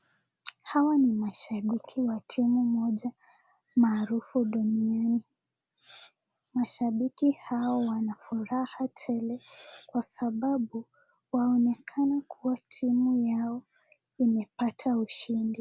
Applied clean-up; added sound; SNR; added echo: none; none; none; none.